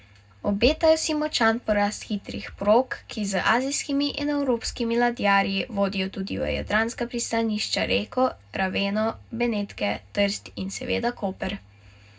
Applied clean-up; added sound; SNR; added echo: none; none; none; reverberation time 0.3 s.